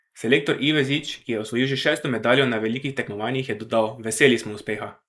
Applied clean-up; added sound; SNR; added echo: neural mask model Resemble Enhance denoiser.